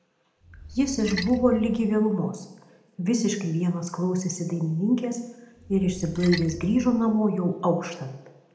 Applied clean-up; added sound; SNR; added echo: none; Splash, splatter; 14 dB; reverberation time 0.8 s.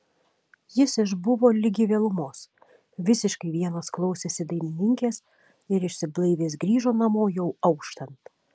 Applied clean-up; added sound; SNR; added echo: none; none; none; none.